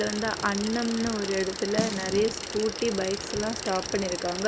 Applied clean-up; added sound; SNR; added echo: none; Bicycle + Snare drum; 8 dB; none.